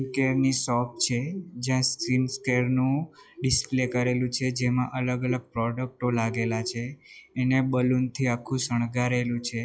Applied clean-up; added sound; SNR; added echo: classical method log-MMSE.